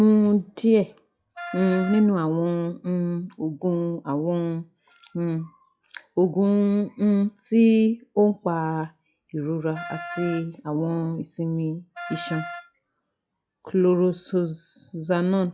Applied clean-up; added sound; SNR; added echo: classical method log-MMSE.